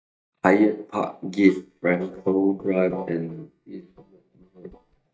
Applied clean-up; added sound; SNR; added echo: neural mask model DeepFilterNet 3.